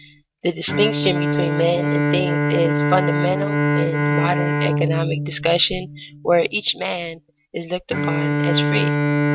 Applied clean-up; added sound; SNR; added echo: neural mask model RNNoise.